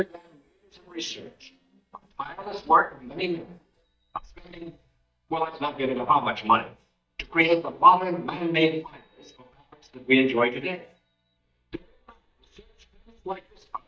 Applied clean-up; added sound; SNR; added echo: neural mask model DeepFilterNet 3.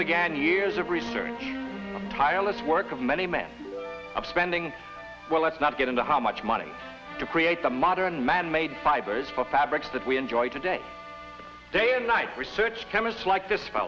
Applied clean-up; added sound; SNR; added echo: none; none; none; none.